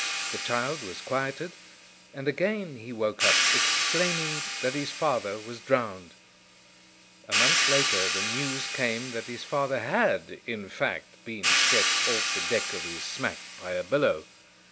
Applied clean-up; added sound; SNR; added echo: none; Hi-hat; -1 dB; none.